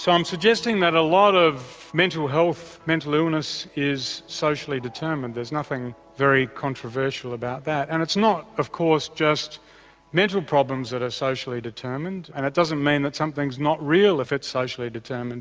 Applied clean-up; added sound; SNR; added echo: none; none; none; none.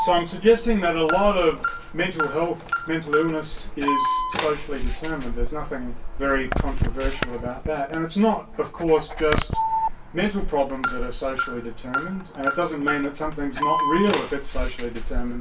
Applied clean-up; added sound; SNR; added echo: none; Alarm; 2 dB; reverberation time 0.2 s.